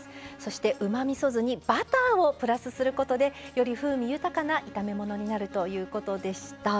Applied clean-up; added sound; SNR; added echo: none; Bowed string instrument; 19 dB; none.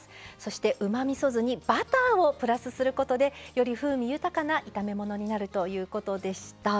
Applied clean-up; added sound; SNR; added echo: none; none; none; none.